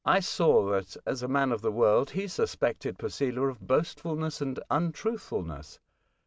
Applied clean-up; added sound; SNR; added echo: none; none; none; none.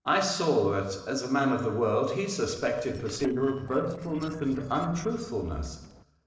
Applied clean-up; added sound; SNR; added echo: neural separator model SepFormer DNS4.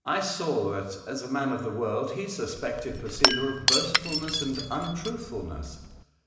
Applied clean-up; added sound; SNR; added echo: none; Shatter / Crushing; -2 dB; reverberation time 1.0 s.